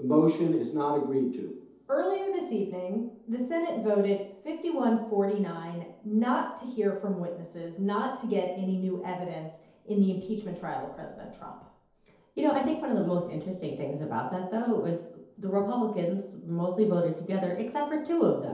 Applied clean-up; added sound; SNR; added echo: none; none; none; reverberation time 0.8 s.